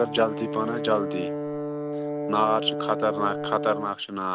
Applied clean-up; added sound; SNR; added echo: none; Brass instrument; 4 dB; none.